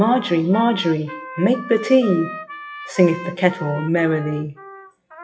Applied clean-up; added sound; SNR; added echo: classical method WPE with log-MMSE.